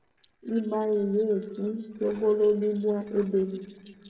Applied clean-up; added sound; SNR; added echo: neural separator model SepFormer DNS4.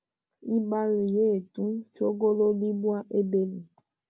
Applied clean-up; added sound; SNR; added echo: none; none; none; none.